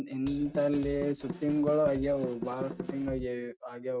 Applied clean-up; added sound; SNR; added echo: neural mask model RNNoise.